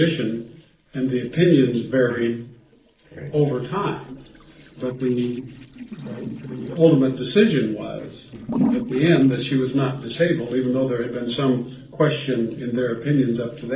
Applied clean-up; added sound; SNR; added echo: neural separator model SepFormer DNS4.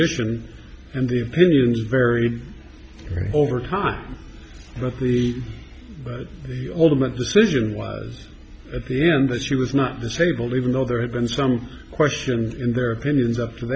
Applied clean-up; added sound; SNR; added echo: none; none; none; none.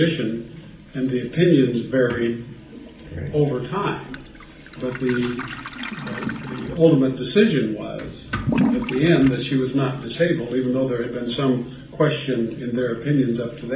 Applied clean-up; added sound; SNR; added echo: none; Toilet flush / Liquid; 10 dB; reverberation time 0.4 s.